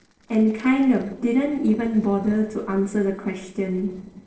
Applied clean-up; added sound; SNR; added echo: neural separator model SepFormer DNS4.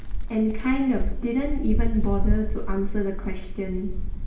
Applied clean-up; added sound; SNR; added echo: none; Wind; -3 dB; reverberation time 0.9 s.